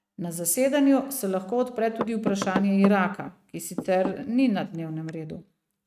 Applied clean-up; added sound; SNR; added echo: neural mask model RNNoise.